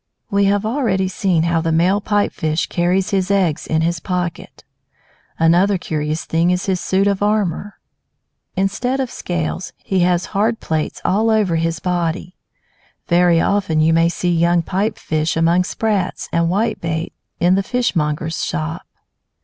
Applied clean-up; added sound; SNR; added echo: none; none; none; none.